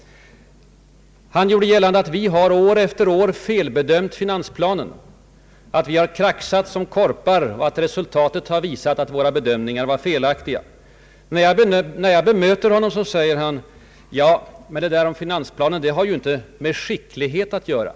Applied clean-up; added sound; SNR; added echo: none; none; none; none.